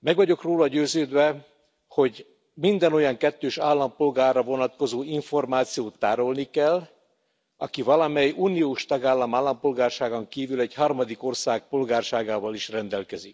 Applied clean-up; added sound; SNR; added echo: none; none; none; none.